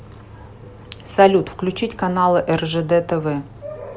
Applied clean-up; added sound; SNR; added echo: none; none; none; none.